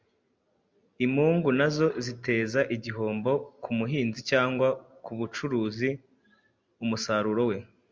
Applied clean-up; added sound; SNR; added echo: none; none; none; none.